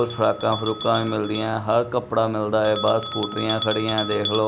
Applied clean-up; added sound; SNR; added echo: none; Bell; 9 dB; none.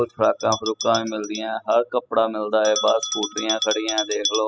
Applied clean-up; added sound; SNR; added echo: classical method spectral subtraction.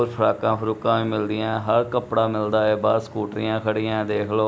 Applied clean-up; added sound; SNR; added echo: none; none; none; none.